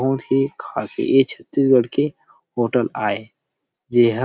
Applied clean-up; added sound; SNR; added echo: none; none; none; none.